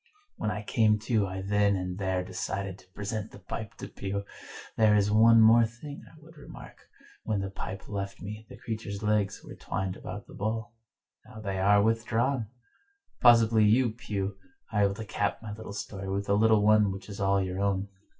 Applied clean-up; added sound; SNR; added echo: none; none; none; reverberation time 0.2 s.